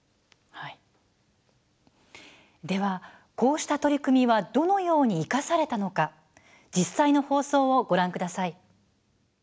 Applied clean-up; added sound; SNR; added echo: none; none; none; none.